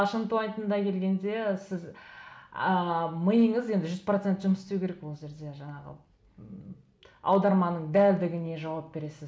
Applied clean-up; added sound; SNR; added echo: none; none; none; none.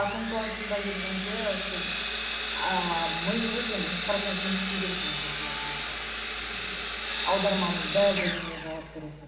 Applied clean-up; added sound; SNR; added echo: none; Sawing; -1 dB; reverberation time 0.9 s.